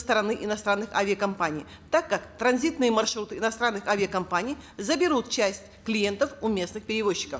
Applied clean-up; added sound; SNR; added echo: none; none; none; none.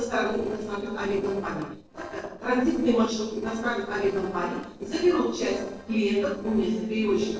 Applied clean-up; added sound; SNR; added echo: neural separator model SepFormer DNS4.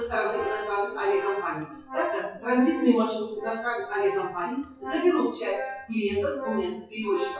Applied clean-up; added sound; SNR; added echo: classical method WPE with log-MMSE.